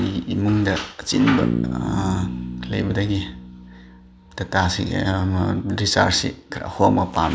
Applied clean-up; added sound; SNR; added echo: none; Bass guitar; 7 dB; none.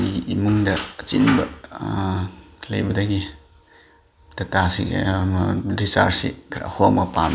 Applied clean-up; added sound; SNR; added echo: none; none; none; none.